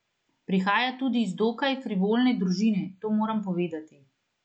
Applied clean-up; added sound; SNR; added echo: none; none; none; none.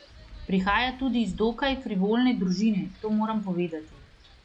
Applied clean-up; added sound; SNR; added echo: none; Wind; 20 dB; none.